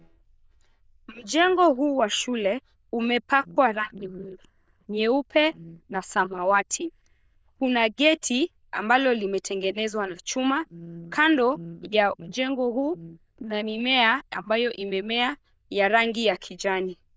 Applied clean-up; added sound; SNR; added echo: neural diffusion model UNIVERSE++.